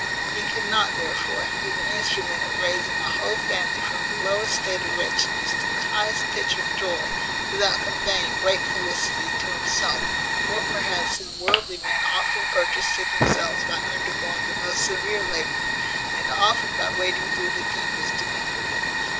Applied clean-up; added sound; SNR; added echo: none; Fire; -4 dB; none.